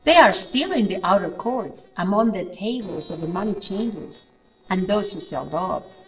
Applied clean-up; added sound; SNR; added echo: neural separator model SepFormer DNS4.